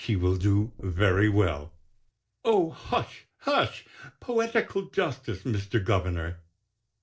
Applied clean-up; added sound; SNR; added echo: neural separator model SepFormer DNS4.